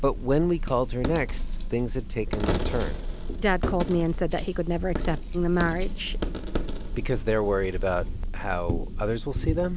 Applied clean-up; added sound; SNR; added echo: none; Coin (dropping); 1 dB; none.